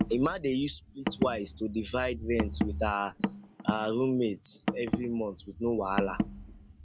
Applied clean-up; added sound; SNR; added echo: none; Car; 4 dB; none.